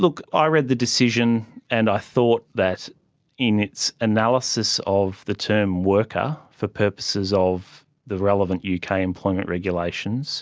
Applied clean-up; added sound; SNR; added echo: none; none; none; none.